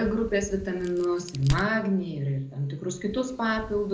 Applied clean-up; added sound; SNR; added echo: none; Crack; 13 dB; reverberation time 0.5 s.